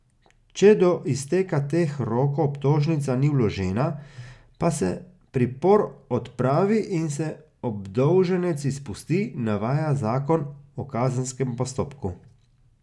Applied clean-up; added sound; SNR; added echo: none; none; none; none.